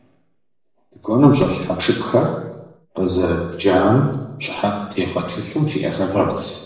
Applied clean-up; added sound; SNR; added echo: none; none; none; reverberation time 0.9 s.